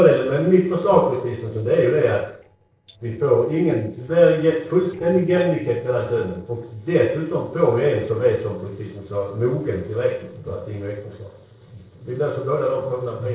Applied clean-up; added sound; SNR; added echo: neural separator model SepFormer DNS4.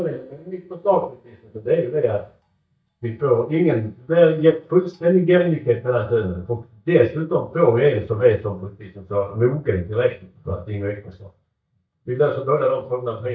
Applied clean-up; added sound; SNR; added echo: neural mask model DeepFilterNet 3.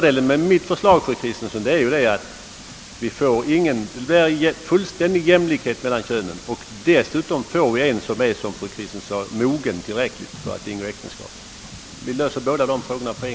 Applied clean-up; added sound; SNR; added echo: none; none; none; none.